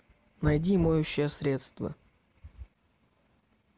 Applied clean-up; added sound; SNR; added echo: none; Knock; 11 dB; none.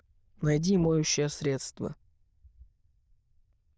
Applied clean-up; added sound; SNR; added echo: neural diffusion model UNIVERSE++.